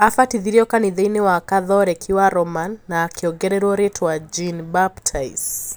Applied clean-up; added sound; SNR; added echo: none; none; none; none.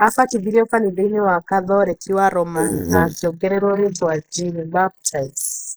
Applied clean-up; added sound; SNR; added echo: neural mask model Resemble Enhance denoiser.